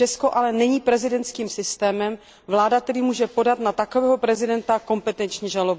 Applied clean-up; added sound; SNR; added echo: none; none; none; none.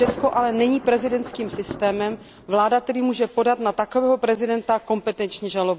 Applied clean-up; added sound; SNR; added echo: none; Thunder; 15 dB; none.